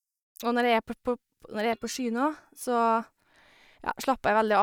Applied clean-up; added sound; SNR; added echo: neural mask model DeepFilterNet 3.